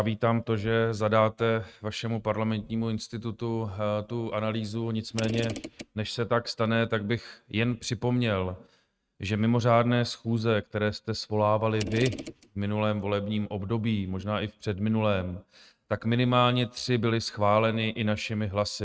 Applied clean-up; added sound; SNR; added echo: neural mask model RNNoise.